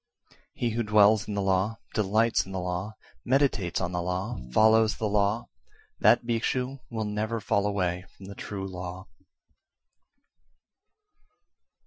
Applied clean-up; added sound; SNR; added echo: classical method Wiener filter.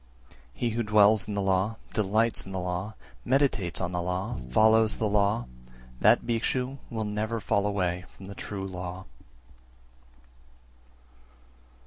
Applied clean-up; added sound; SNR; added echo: none; Bowed string instrument; 14 dB; none.